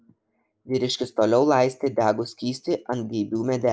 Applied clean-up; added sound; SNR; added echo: none; none; none; none.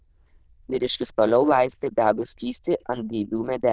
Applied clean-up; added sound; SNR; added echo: neural diffusion model UNIVERSE++.